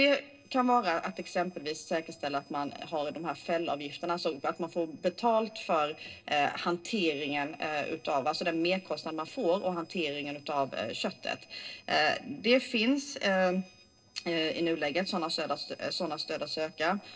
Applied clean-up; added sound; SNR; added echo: neural separator model SepFormer DNS4.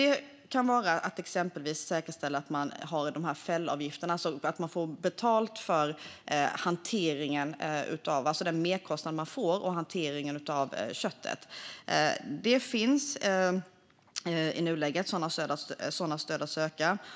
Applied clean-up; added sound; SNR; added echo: none; none; none; none.